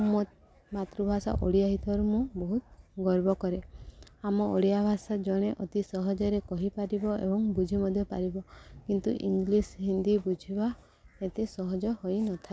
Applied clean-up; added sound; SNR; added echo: none; none; none; none.